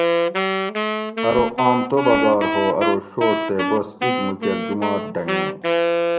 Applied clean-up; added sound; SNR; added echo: none; Wind instrument, woodwind instrument; 0 dB; reverberation time 1.3 s.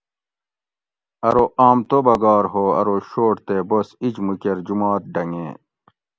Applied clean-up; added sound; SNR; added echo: none; none; none; none.